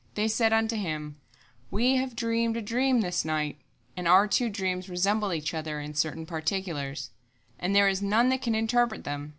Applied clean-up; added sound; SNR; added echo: none; none; none; none.